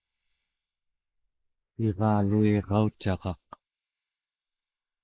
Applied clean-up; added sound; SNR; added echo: neural mask model Resemble Enhance denoiser.